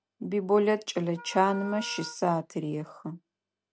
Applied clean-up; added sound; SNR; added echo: none; Wind instrument, woodwind instrument; 17 dB; none.